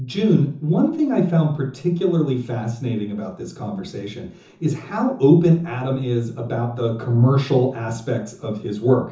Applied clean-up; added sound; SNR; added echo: none; none; none; reverberation time 0.6 s.